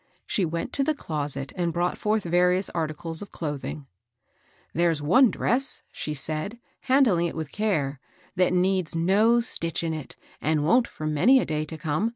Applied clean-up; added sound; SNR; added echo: none; none; none; none.